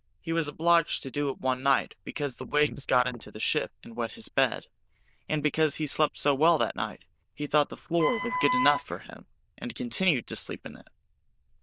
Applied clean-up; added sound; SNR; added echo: neural diffusion model UNIVERSE++.